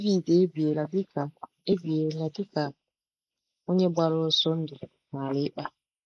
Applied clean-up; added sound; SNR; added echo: neural mask model Resemble Enhance denoiser.